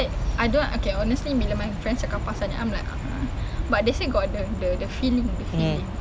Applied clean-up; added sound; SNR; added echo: none; none; none; none.